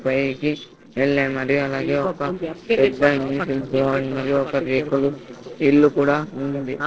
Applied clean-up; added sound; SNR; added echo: neural separator model SepFormer DNS4.